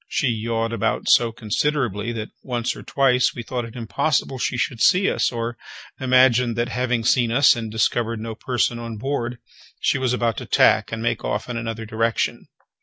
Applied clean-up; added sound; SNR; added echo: none; none; none; none.